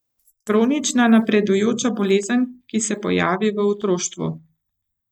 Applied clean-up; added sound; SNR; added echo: neural mask model DeepFilterNet 3.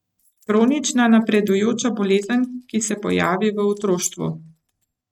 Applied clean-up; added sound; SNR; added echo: neural mask model RNNoise.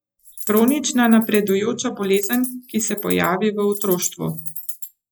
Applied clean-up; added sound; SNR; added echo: classical method log-MMSE.